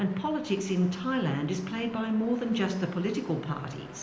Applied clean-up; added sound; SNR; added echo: none; Traffic noise, roadway noise; 20 dB; reverberation time 0.9 s.